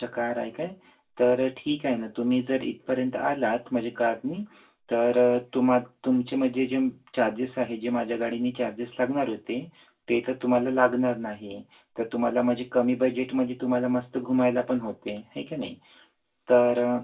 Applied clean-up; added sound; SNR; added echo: none; none; none; reverberation time 0.2 s.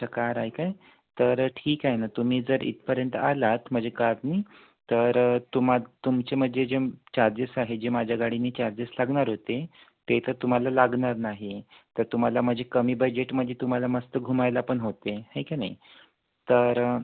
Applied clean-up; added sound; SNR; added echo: none; none; none; none.